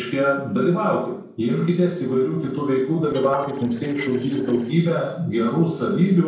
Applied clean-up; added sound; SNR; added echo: neural separator model SepFormer DNS4.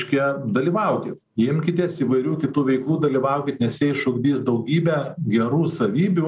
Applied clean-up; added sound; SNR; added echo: none; none; none; none.